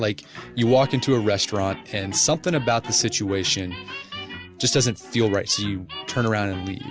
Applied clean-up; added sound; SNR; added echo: none; none; none; none.